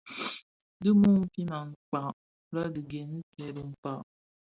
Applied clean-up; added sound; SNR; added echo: none; none; none; none.